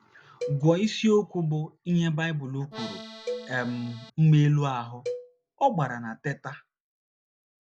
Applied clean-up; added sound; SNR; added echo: none; Accordion + Cowbell; 14 dB; none.